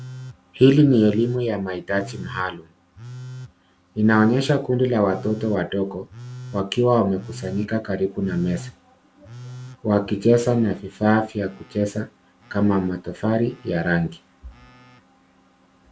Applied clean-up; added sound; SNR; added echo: none; Telephone; 18 dB; none.